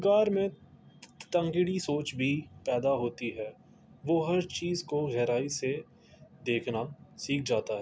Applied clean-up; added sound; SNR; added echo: none; none; none; none.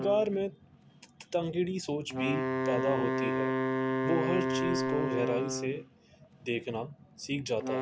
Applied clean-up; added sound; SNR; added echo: none; Wind instrument, woodwind instrument; 0 dB; none.